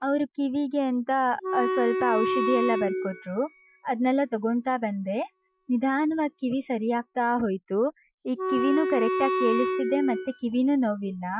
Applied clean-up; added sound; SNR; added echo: classical method Wiener filter.